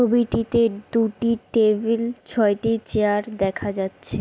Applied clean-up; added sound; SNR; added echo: none; none; none; none.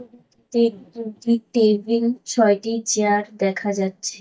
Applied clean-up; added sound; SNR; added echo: neural mask model DeepFilterNet 3.